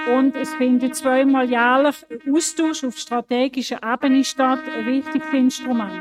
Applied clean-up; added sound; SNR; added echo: neural mask model RNNoise.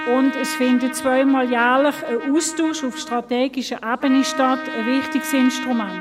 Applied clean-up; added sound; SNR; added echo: none; Trumpet; 10 dB; none.